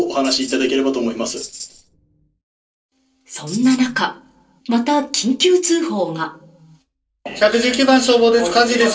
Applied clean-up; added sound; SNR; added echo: neural separator model SepFormer DNS4.